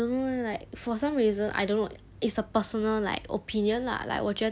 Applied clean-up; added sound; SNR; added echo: none; none; none; none.